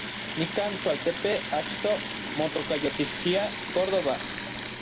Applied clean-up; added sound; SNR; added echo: none; Sink (filling or washing) / Water tap, faucet; -1 dB; reverberation time 1.2 s.